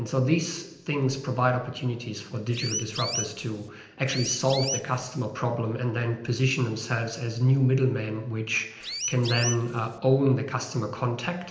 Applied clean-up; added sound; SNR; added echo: none; Chirp, tweet; 7 dB; reverberation time 0.8 s.